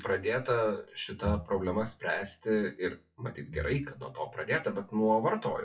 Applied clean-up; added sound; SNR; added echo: classical method WPE with log-MMSE.